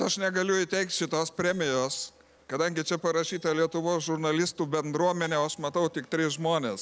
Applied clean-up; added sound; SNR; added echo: neural separator model SepFormer DNS4.